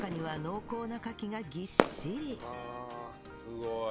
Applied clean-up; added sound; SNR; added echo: none; Fireworks; 0 dB; none.